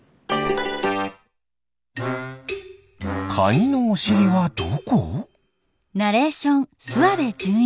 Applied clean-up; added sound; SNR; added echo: none; none; none; none.